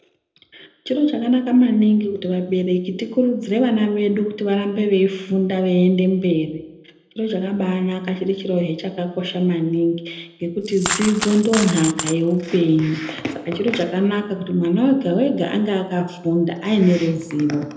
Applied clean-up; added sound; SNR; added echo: none; Coin (dropping); 8 dB; reverberation time 0.7 s.